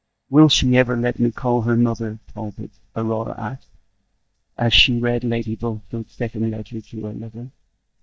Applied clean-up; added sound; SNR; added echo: neural mask model DeepFilterNet 3.